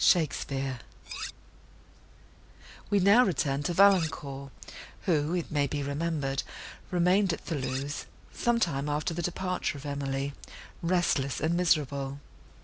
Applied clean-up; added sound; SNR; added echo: none; Cutlery, silverware; 15 dB; none.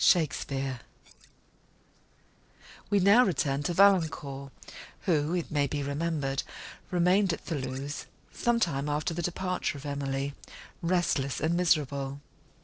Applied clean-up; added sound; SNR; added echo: neural separator model SepFormer DNS4.